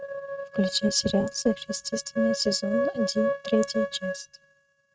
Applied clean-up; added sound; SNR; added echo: neural mask model RNNoise.